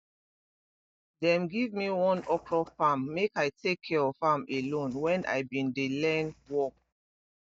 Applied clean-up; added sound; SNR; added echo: neural mask model DeepFilterNet 3.